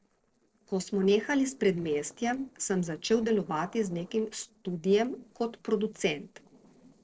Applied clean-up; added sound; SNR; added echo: neural separator model SepFormer DNS4.